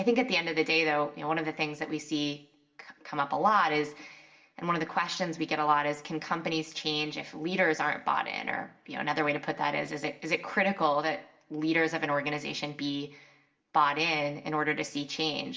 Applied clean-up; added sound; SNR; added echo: none; none; none; reverberation time 0.5 s.